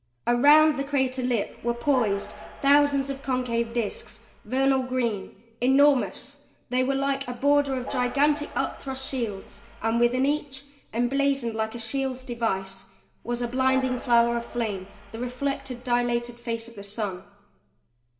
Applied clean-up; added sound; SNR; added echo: none; Train; 17 dB; reverberation time 0.8 s.